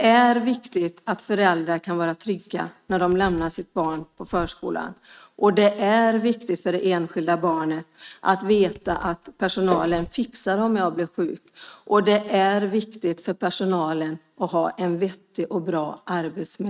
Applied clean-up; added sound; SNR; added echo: neural mask model RNNoise.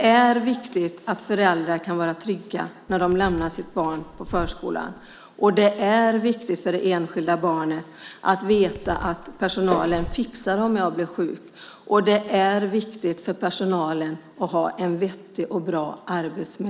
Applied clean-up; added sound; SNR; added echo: none; Zipper (clothing); 14 dB; none.